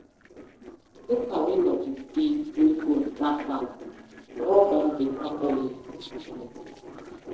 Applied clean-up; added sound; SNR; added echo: neural separator model SepFormer DNS4.